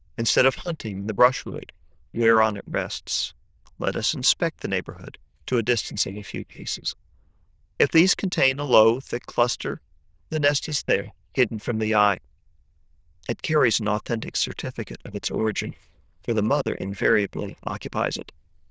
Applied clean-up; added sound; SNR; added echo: neural diffusion model UNIVERSE++.